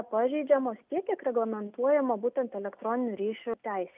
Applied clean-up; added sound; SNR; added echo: none; none; none; none.